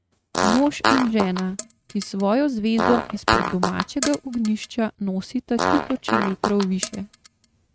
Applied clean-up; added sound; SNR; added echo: neural mask model RNNoise.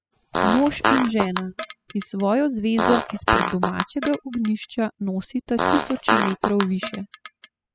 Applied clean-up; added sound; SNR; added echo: classical method spectral subtraction.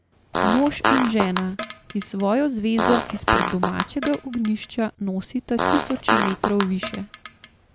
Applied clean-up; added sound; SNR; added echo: none; Fart; 1 dB; none.